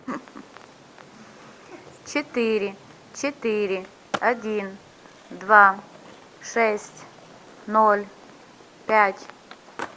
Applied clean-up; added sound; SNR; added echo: none; Skateboard; 19 dB; none.